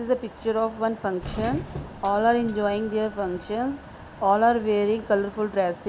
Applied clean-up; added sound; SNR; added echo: none; Doorbell; 16 dB; none.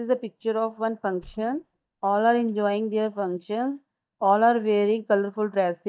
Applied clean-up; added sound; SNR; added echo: neural mask model DeepFilterNet 3.